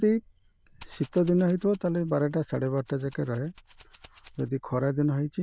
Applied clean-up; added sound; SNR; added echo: neural diffusion model UNIVERSE++.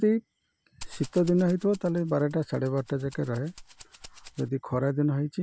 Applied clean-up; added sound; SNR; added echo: none; Rattle (instrument); 19 dB; none.